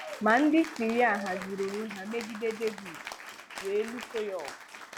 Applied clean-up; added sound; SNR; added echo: none; Applause / Cheering; 12 dB; none.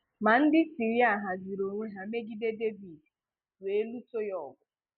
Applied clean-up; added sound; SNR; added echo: none; none; none; none.